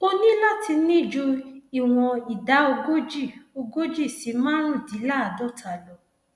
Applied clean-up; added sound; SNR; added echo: none; none; none; none.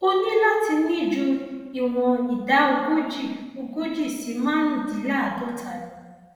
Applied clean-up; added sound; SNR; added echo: none; none; none; reverberation time 1.2 s.